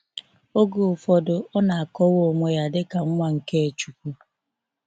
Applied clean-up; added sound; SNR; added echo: none; none; none; none.